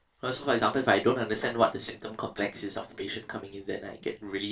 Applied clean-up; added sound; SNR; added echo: neural separator model SepFormer DNS4.